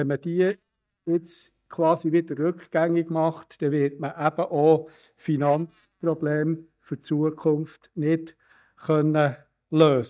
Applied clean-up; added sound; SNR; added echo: neural mask model DeepFilterNet 3.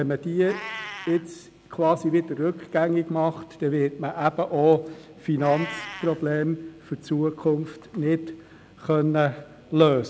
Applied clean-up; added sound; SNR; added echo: none; Meow; 19 dB; none.